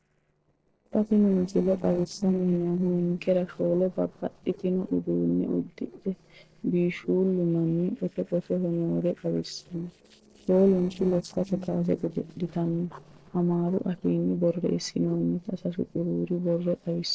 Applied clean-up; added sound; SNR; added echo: neural separator model SepFormer DNS4.